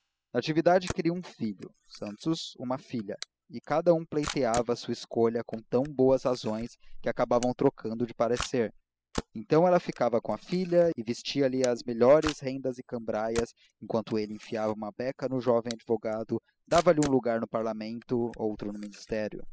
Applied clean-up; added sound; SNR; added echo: classical method spectral subtraction.